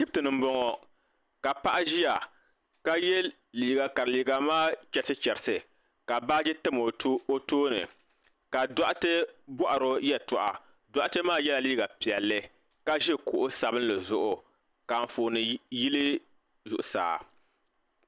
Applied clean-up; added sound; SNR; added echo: none; none; none; none.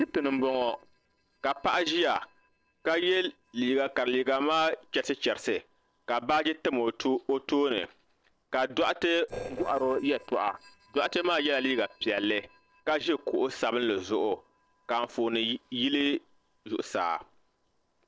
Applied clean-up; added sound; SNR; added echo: neural separator model SepFormer DNS4.